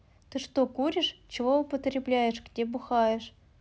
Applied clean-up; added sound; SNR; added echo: none; none; none; none.